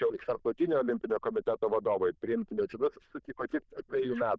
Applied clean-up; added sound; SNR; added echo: neural diffusion model UNIVERSE++.